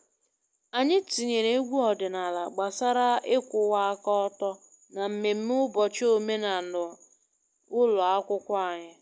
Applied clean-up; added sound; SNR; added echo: none; none; none; none.